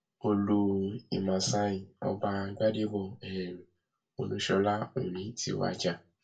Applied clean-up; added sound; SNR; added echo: none; none; none; reverberation time 0.2 s.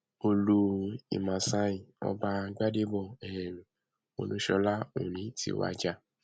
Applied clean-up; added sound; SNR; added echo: none; none; none; none.